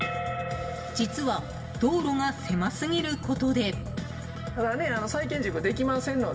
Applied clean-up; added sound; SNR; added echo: none; none; none; reverberation time 1.9 s.